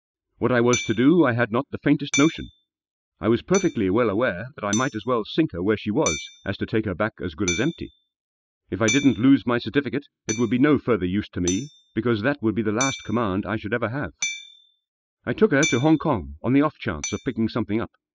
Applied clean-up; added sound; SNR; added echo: classical method spectral subtraction.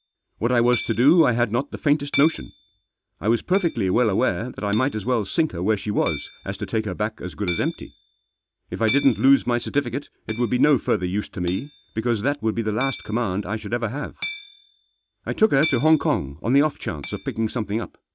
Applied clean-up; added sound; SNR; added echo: none; Hammer; 13 dB; none.